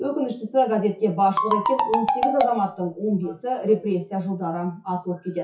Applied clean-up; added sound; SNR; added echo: classical method WPE with log-MMSE.